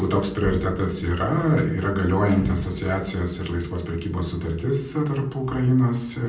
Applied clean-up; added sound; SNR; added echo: none; Knock; 19 dB; reverberation time 0.6 s.